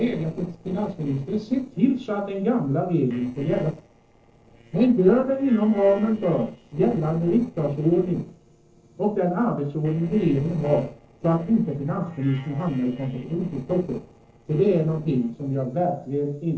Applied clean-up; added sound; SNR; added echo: neural separator model SepFormer DNS4.